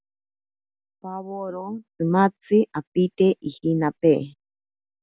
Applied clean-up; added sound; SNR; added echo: none; none; none; none.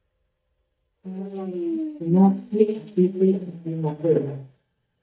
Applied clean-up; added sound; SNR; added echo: neural mask model DeepFilterNet 3.